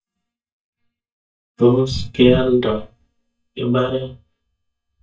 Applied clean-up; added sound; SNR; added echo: neural mask model DeepFilterNet 3.